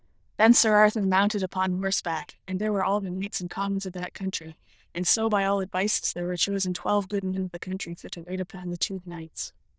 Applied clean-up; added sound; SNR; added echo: neural diffusion model UNIVERSE++.